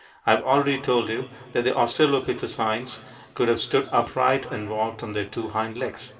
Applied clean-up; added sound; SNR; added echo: none; none; none; reverberation time 2.7 s.